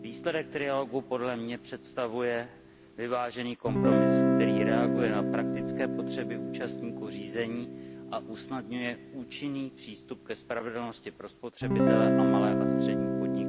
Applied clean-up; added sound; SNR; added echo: none; Guitar; -5 dB; none.